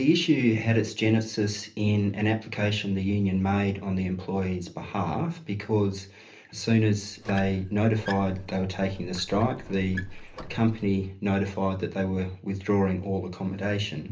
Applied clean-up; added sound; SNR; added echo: none; Squeak; 15 dB; reverberation time 0.3 s.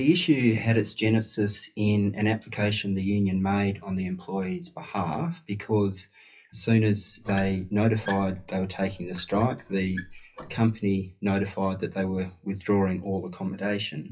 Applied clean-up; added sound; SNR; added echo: classical method WPE with log-MMSE.